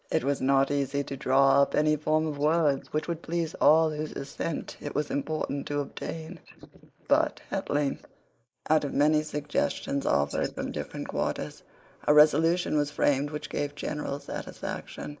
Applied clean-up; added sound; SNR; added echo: neural mask model Resemble Enhance denoiser.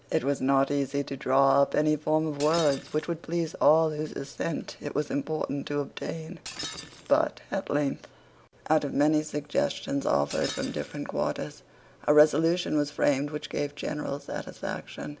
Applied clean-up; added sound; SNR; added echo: none; Shatter; 17 dB; none.